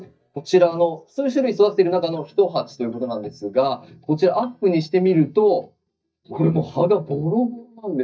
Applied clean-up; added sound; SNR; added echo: neural mask model DeepFilterNet 3.